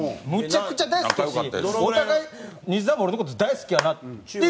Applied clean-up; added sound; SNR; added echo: none; Clapping; 11 dB; none.